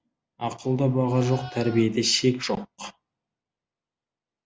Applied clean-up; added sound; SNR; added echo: none; Livestock, farm animals, working animals; 18 dB; none.